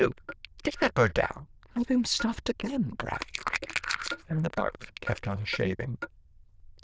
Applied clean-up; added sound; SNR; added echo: neural diffusion model UNIVERSE++.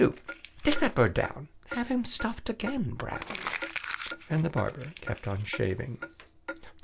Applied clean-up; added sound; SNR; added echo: none; Clock + Crumpling, crinkling; 11 dB; none.